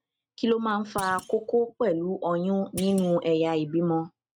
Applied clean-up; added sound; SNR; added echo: neural mask model RNNoise.